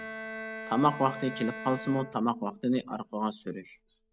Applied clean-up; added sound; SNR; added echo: none; Bowed string instrument; 12 dB; none.